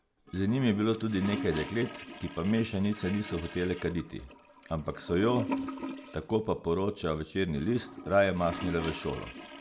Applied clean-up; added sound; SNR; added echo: none; Toilet flush / Gurgling; 11 dB; none.